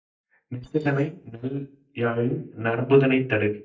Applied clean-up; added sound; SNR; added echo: neural mask model DeepFilterNet 3.